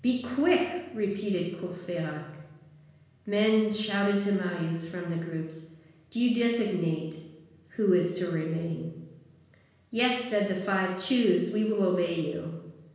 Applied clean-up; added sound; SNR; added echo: none; none; none; reverberation time 1.1 s.